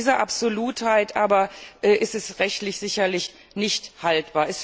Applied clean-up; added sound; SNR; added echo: none; none; none; none.